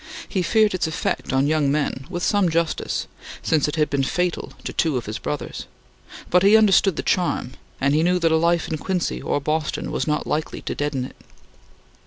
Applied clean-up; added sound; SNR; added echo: none; none; none; none.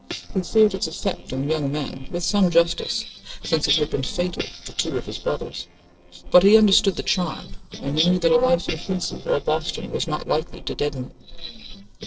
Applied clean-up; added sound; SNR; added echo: neural separator model SepFormer DNS4.